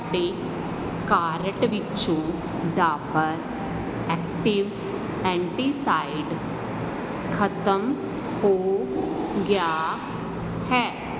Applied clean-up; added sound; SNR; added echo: none; none; none; none.